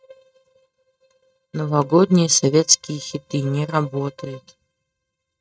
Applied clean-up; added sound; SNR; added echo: neural mask model RNNoise.